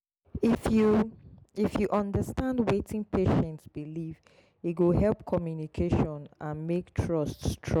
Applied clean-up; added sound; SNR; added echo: none; none; none; none.